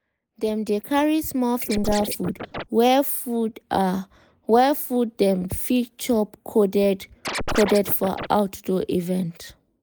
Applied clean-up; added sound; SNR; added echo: neural mask model Resemble Enhance denoiser.